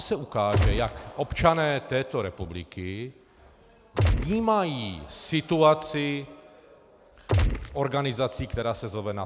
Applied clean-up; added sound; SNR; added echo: none; Gunshot, gunfire; -4 dB; none.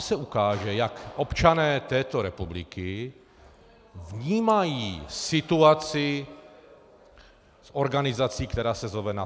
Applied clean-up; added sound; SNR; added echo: none; none; none; none.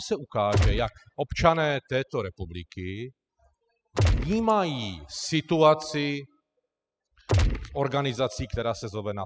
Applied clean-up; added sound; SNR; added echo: classical method spectral subtraction.